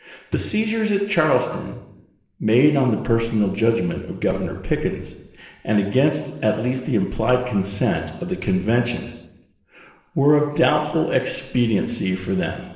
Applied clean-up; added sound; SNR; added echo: neural separator model SepFormer DNS4.